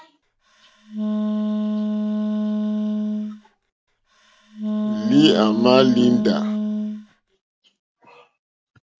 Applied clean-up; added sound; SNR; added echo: none; Wind instrument, woodwind instrument; 0 dB; none.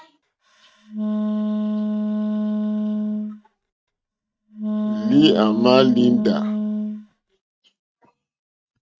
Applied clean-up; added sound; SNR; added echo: neural mask model RNNoise.